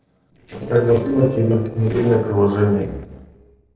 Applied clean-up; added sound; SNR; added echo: neural separator model SepFormer DNS4.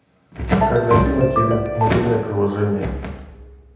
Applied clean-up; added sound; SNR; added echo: none; Ringtone; 3 dB; reverberation time 0.9 s.